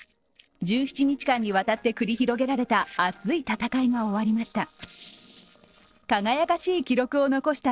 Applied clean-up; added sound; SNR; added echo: neural separator model SepFormer DNS4.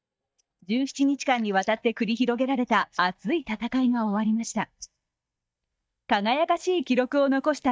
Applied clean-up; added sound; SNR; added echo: neural mask model DeepFilterNet 3.